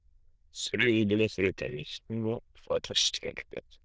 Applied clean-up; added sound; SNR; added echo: neural diffusion model UNIVERSE++.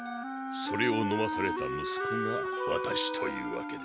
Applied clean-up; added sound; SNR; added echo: none; Wind instrument, woodwind instrument; 1 dB; none.